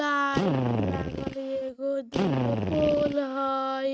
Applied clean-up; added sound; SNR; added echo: neural mask model RNNoise.